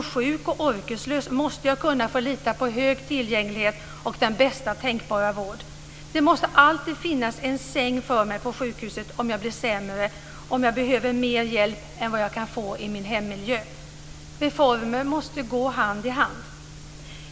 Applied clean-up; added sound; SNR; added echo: none; none; none; none.